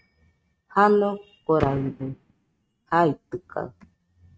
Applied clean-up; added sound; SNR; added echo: neural mask model RNNoise.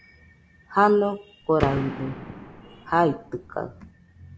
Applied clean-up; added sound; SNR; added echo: none; Gunshot, gunfire; 9 dB; none.